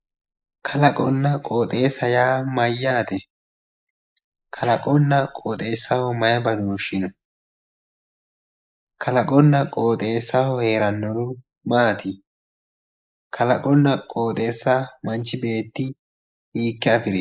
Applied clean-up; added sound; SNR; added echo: neural mask model Resemble Enhance denoiser.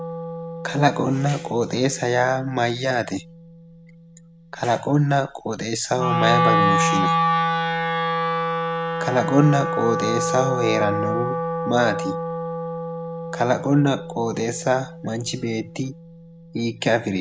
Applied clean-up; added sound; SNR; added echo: none; Wind instrument, woodwind instrument; 2 dB; none.